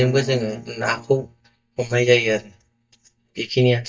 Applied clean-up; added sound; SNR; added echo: neural mask model DeepFilterNet 3.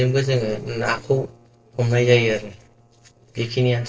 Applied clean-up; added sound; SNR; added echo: neural separator model SepFormer DNS4.